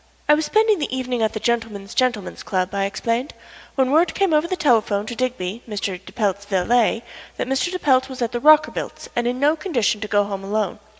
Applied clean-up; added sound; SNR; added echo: none; none; none; none.